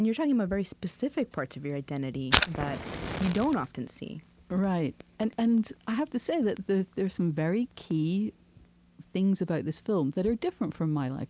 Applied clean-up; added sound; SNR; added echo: none; Fire; 8 dB; none.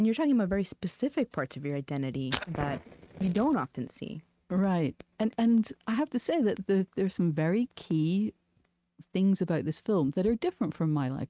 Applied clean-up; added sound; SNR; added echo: neural mask model RNNoise.